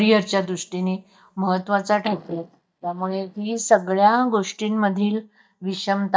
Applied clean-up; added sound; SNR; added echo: neural mask model DeepFilterNet 3.